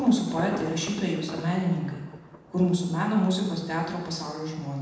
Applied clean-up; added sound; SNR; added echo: none; Thunder; 16 dB; reverberation time 1.0 s.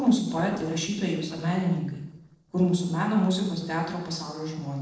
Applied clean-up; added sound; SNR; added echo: neural separator model SepFormer DNS4.